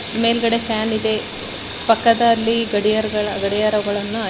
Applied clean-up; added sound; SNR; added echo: none; Sink (filling or washing) / Water tap, faucet; 14 dB; none.